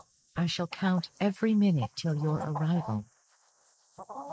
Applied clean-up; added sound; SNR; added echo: neural mask model Resemble Enhance denoiser.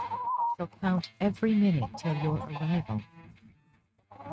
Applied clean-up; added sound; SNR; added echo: neural mask model RNNoise.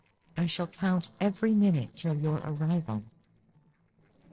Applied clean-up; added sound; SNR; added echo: neural separator model SepFormer DNS4.